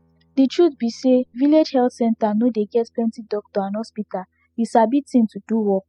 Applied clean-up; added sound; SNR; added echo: classical method spectral subtraction.